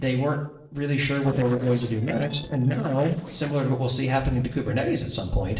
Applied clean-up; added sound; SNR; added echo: neural separator model SepFormer DNS4.